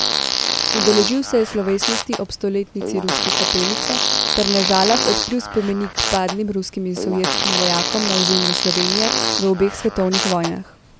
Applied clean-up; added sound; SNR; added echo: none; Fart; 0 dB; none.